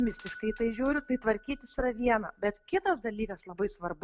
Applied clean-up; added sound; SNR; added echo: none; Bell / Doorbell; 6 dB; none.